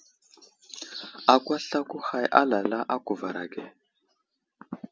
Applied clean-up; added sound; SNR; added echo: none; none; none; none.